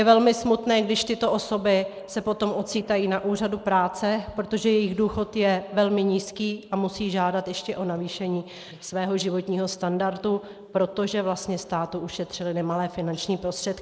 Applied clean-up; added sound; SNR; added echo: neural mask model Resemble Enhance denoiser.